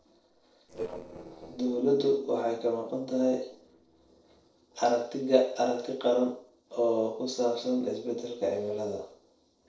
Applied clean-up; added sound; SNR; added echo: neural separator model SepFormer DNS4.